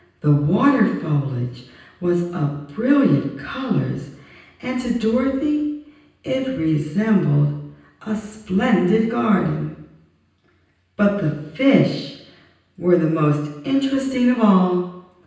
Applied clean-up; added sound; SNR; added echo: none; none; none; reverberation time 0.9 s.